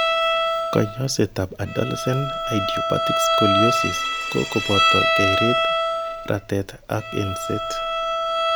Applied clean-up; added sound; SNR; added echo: none; Bowed string instrument; -3 dB; none.